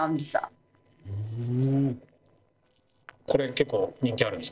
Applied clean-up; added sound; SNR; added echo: neural separator model SepFormer DNS4.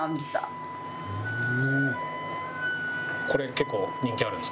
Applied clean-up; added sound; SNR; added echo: none; Wind instrument, woodwind instrument; 2 dB; none.